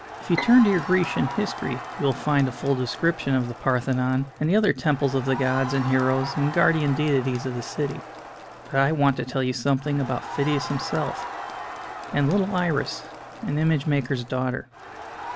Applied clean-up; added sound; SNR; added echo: none; Bowed string instrument + Crowd; 12 dB; none.